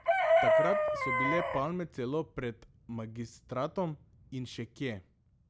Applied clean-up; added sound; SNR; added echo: none; Chicken, rooster; -4 dB; none.